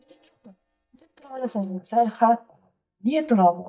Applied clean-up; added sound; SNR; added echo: neural mask model DeepFilterNet 3.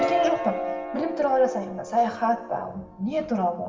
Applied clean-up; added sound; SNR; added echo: none; Piano; 6 dB; reverberation time 1.5 s.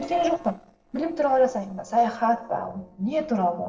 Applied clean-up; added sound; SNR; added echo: neural separator model SepFormer DNS4.